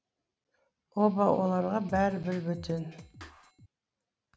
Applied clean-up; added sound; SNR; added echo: none; Strum + Drum kit; 16 dB; none.